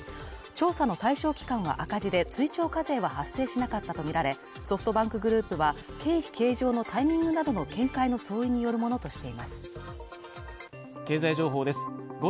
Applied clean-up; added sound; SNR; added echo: none; none; none; none.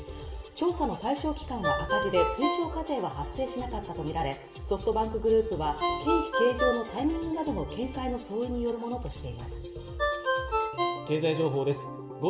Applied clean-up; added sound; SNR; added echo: none; Ringtone; 5 dB; reverberation time 0.6 s.